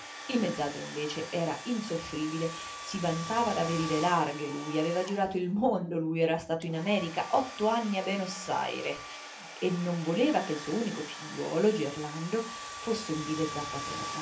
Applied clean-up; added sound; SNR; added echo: none; Domestic sounds, home sounds; 11 dB; reverberation time 0.3 s.